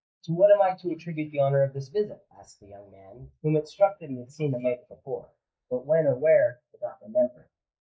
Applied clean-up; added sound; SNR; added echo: neural mask model Resemble Enhance denoiser.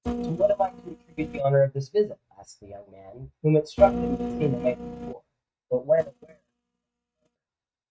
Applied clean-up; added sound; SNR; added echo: neural mask model RNNoise.